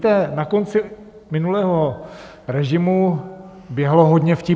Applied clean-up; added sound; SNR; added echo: none; none; none; none.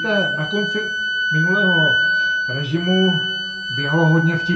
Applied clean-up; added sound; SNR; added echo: none; Wind instrument, woodwind instrument; 0 dB; reverberation time 0.3 s.